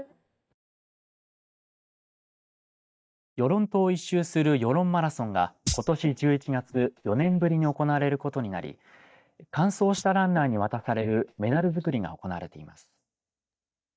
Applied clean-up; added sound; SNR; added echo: neural mask model DeepFilterNet 3.